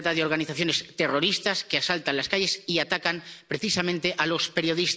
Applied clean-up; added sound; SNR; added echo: none; none; none; none.